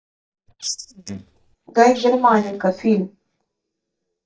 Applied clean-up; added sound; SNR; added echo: neural mask model DeepFilterNet 3.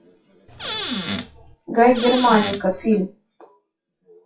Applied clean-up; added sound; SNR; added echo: classical method WPE with log-MMSE.